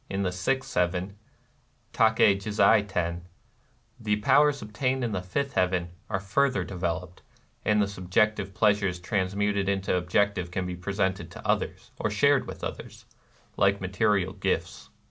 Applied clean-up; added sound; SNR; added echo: none; none; none; none.